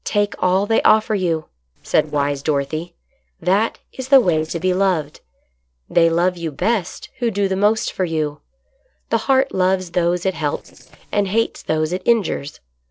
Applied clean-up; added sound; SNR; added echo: neural separator model SepFormer DNS4.